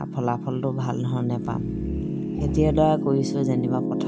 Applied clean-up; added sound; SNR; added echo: none; Growling + Piano; 2 dB; none.